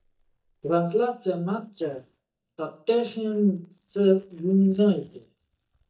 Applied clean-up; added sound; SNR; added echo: neural mask model DeepFilterNet 3.